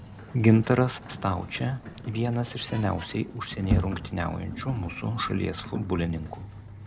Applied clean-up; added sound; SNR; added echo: none; Sliding door; 9 dB; none.